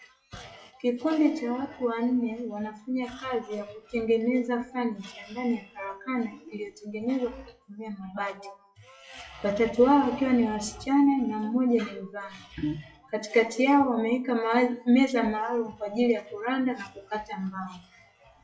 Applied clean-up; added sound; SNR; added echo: classical method WPE with log-MMSE.